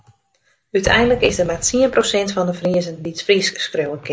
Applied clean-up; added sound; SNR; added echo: none; Explosion; 17 dB; none.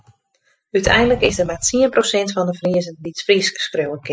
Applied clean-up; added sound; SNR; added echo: classical method spectral subtraction.